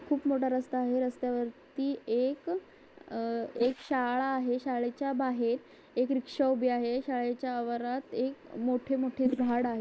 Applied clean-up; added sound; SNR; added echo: neural mask model Resemble Enhance denoiser.